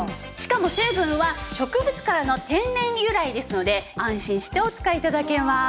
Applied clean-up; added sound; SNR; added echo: none; none; none; none.